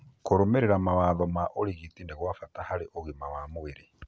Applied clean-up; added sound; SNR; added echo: none; none; none; none.